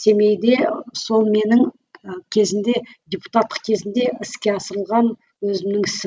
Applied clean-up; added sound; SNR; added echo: none; none; none; none.